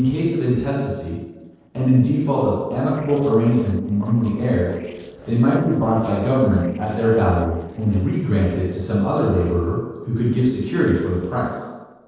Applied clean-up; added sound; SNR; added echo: neural separator model SepFormer DNS4.